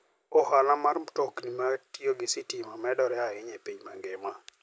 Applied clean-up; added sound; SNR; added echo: none; none; none; none.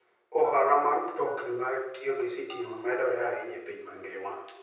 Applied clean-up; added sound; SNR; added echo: none; Telephone; 19 dB; reverberation time 0.9 s.